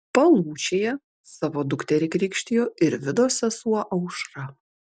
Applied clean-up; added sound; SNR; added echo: none; none; none; none.